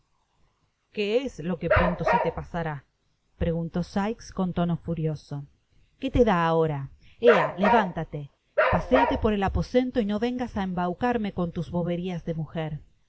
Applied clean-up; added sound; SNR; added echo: none; Bark; -1 dB; none.